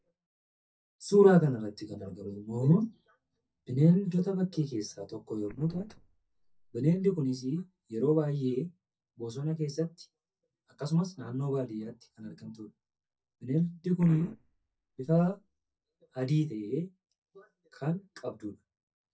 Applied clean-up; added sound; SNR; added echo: neural mask model DeepFilterNet 3.